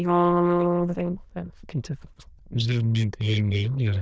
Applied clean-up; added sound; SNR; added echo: neural diffusion model UNIVERSE++.